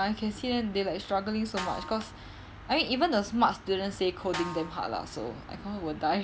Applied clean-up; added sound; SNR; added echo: none; Snare drum; 13 dB; none.